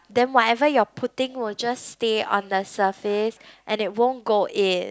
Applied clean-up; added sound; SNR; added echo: none; none; none; none.